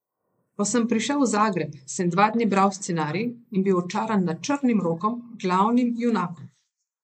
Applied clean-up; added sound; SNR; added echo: neural mask model Resemble Enhance denoiser.